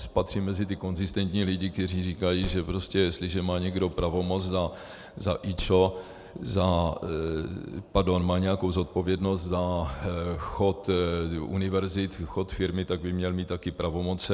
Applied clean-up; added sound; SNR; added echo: none; Car; 14 dB; none.